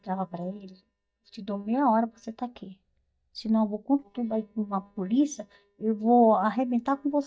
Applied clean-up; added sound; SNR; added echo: neural mask model DeepFilterNet 3.